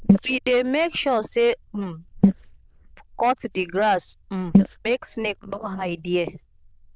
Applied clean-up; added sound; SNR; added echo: neural diffusion model UNIVERSE++.